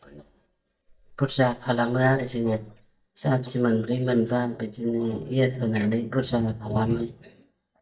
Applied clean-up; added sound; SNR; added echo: neural mask model DeepFilterNet 3.